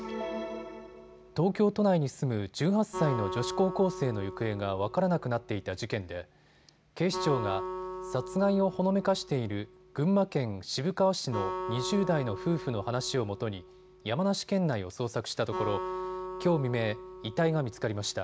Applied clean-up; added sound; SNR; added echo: none; Acoustic guitar; 10 dB; none.